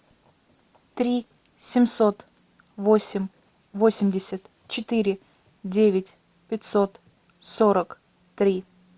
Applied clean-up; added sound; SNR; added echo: none; none; none; none.